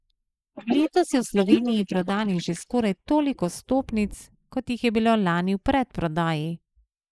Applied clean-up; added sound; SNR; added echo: neural mask model Resemble Enhance denoiser.